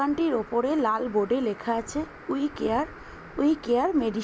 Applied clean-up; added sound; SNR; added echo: none; none; none; none.